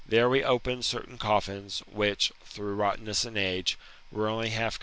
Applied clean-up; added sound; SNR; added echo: none; none; none; none.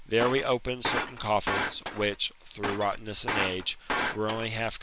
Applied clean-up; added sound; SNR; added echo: none; Shatter; 4 dB; none.